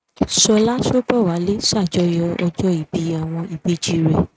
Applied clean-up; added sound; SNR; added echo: neural mask model RNNoise.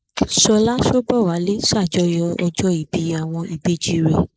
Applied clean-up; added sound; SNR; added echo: neural mask model Resemble Enhance denoiser.